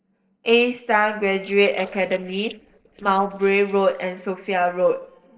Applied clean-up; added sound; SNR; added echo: neural separator model SepFormer DNS4.